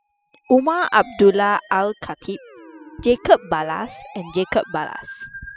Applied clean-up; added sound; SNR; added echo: classical method spectral subtraction.